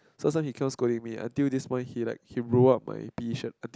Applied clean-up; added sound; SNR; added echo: none; none; none; none.